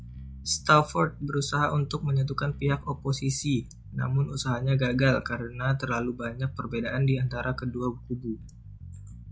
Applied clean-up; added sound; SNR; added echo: none; Bass guitar; 15 dB; none.